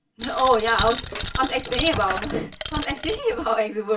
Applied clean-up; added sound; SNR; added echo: none; Coin (dropping); 3 dB; reverberation time 0.2 s.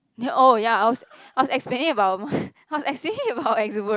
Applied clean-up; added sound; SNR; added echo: none; none; none; none.